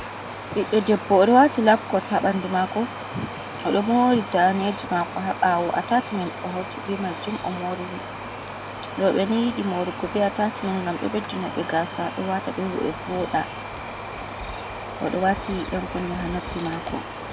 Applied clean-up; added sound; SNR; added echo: none; Cricket; 9 dB; none.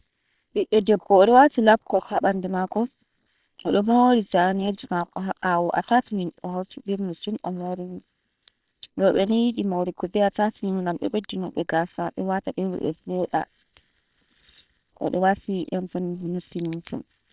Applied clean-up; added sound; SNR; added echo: neural separator model SepFormer WHAM!.